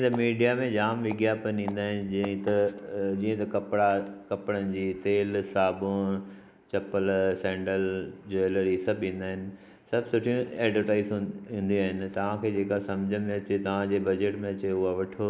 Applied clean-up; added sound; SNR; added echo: none; none; none; none.